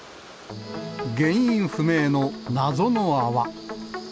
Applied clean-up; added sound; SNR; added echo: none; none; none; none.